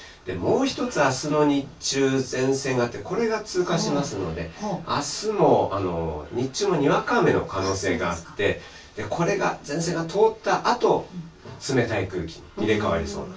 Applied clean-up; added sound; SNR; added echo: none; none; none; reverberation time 0.1 s.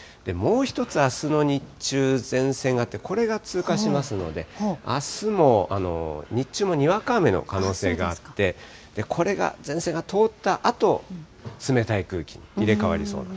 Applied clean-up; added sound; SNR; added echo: none; none; none; none.